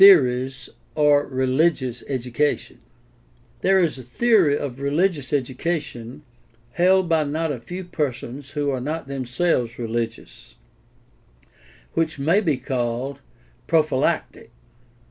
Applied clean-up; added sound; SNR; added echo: none; none; none; none.